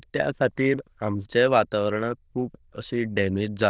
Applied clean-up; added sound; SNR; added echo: neural diffusion model UNIVERSE++.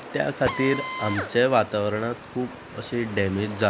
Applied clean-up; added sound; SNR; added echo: none; Drill; 11 dB; none.